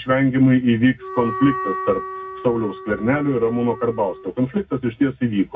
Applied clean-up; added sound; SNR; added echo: none; Wind instrument, woodwind instrument; 11 dB; reverberation time 0.4 s.